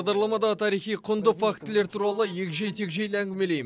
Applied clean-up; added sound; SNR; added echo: neural mask model DeepFilterNet 3.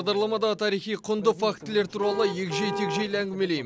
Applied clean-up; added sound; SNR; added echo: none; Car; 6 dB; none.